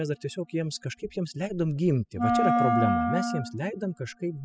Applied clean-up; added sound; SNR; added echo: classical method spectral subtraction.